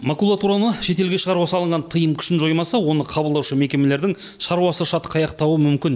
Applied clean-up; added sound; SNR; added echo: none; none; none; none.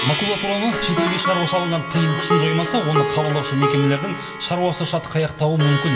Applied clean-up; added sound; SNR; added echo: none; Plucked string instrument; 4 dB; reverberation time 1.3 s.